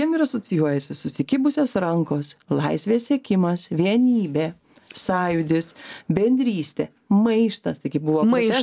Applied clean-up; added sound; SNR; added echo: none; none; none; none.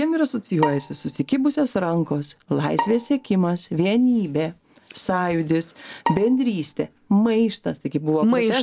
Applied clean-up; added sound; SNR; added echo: none; Bowed string instrument; 12 dB; none.